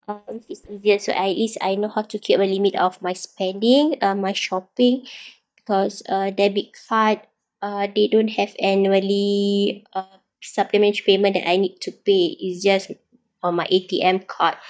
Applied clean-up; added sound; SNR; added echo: neural mask model DeepFilterNet 3.